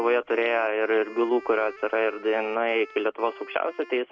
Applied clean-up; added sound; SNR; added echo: none; Wind instrument, woodwind instrument; 20 dB; none.